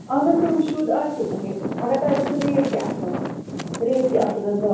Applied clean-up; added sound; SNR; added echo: none; Wind; 7 dB; reverberation time 0.9 s.